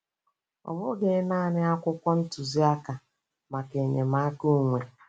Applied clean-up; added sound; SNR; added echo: none; none; none; none.